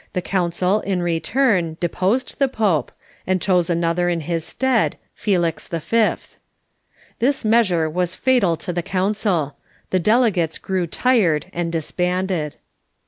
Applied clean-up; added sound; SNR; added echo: none; none; none; none.